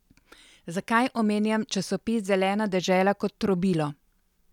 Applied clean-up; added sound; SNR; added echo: none; none; none; none.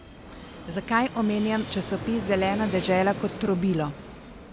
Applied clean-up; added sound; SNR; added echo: none; Fixed-wing aircraft, airplane; 10 dB; none.